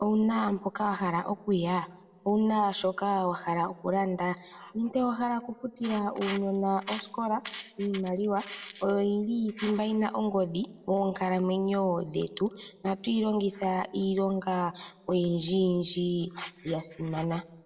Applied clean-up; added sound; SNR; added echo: none; none; none; reverberation time 1.1 s.